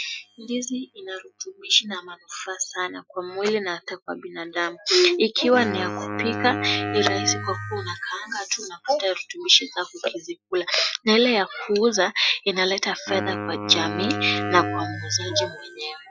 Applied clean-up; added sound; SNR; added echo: classical method Wiener filter.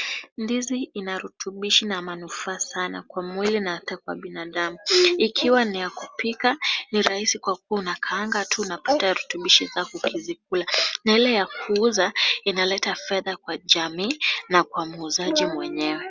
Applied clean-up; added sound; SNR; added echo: none; none; none; none.